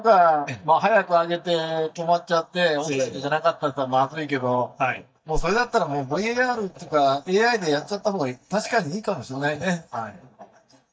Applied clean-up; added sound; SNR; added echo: neural mask model DeepFilterNet 3.